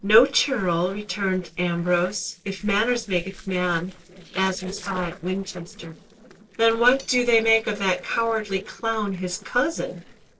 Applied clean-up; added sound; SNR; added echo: neural separator model SepFormer DNS4.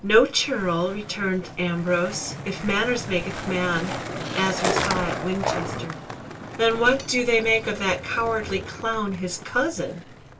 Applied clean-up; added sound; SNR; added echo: none; Skateboard; 7 dB; reverberation time 0.1 s.